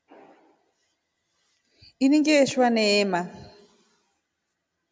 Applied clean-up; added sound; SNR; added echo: none; none; none; none.